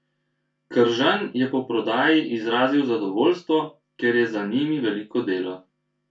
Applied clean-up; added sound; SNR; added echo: none; none; none; reverberation time 0.2 s.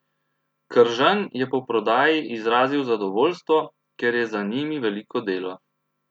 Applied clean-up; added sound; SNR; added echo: none; none; none; none.